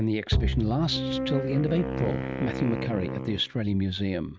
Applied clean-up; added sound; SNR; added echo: neural mask model RNNoise.